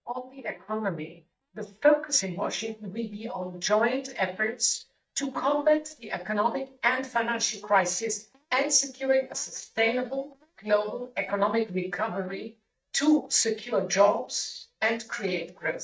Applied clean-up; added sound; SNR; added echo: neural mask model DeepFilterNet 3.